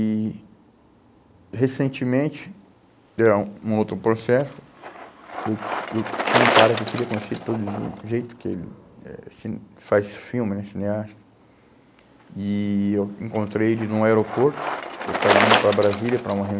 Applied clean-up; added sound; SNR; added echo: none; Bicycle; 4 dB; none.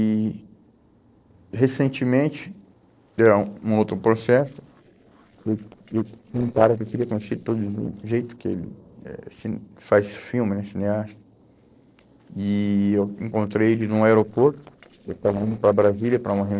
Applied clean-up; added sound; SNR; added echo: neural separator model SepFormer DNS4.